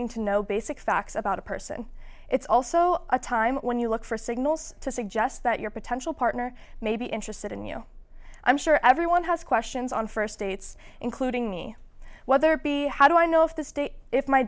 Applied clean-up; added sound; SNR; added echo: none; none; none; none.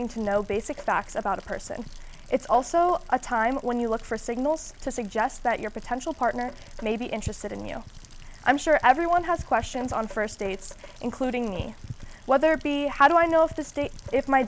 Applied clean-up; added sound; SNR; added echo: none; Rain; 18 dB; none.